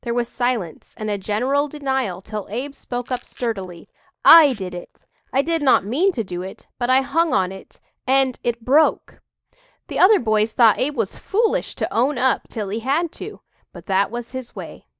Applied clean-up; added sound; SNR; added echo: neural mask model DeepFilterNet 3.